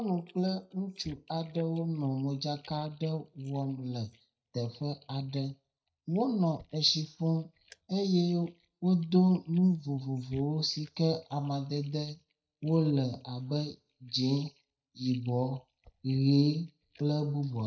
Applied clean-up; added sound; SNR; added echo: neural mask model DeepFilterNet 3.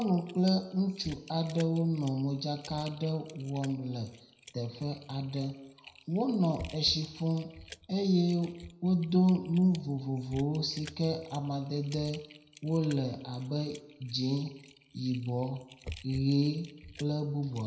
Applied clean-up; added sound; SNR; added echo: none; Typing; 20 dB; reverberation time 0.7 s.